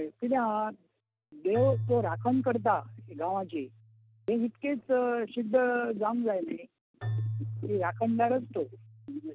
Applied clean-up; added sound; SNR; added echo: none; Keyboard (musical); 10 dB; none.